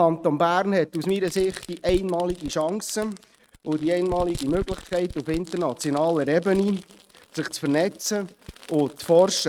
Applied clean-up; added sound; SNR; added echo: neural mask model RNNoise.